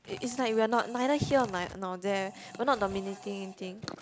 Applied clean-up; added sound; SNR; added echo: none; Fart + Tearing; 18 dB; none.